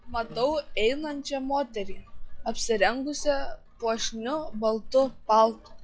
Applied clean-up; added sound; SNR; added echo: classical method log-MMSE.